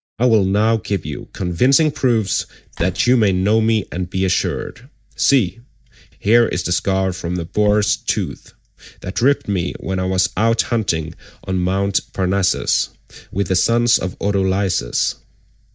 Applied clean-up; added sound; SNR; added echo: neural mask model DeepFilterNet 3.